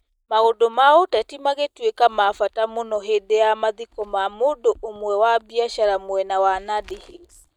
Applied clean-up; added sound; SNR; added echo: neural mask model DeepFilterNet 3.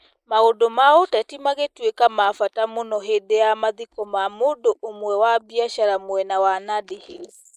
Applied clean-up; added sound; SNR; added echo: neural mask model Resemble Enhance denoiser.